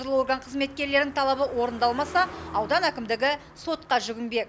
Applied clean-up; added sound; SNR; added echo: none; Car passing by; 18 dB; none.